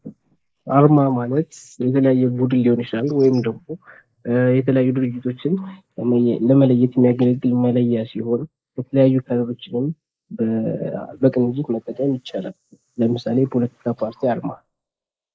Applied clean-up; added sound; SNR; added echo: neural mask model Resemble Enhance denoiser.